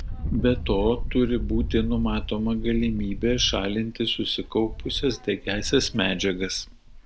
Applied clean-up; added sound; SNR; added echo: none; Wind; 6 dB; none.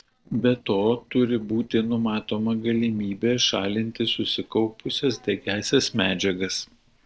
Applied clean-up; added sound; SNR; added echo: neural separator model SepFormer DNS4.